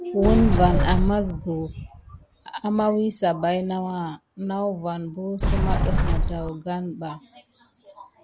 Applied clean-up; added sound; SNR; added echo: none; Sliding door; -4 dB; none.